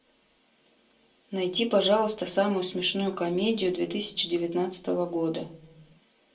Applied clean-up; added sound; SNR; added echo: none; none; none; reverberation time 0.2 s.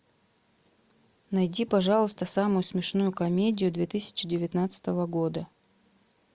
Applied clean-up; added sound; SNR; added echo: none; none; none; none.